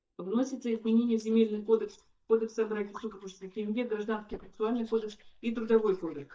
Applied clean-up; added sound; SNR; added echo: neural mask model DeepFilterNet 3.